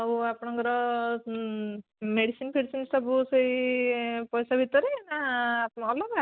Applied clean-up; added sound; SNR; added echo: none; none; none; none.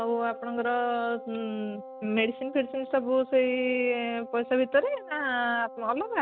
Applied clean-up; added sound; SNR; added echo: none; Wind instrument, woodwind instrument; 15 dB; none.